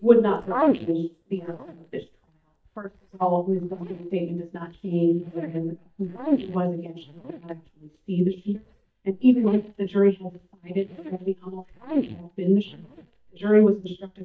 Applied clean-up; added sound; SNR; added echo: neural mask model DeepFilterNet 3.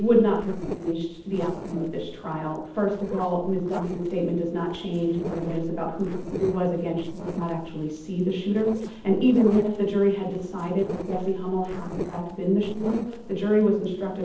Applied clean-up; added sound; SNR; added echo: neural separator model SepFormer DNS4.